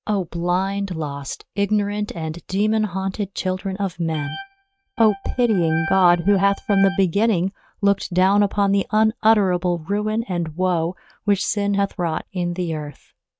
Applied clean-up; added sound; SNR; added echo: neural mask model RNNoise.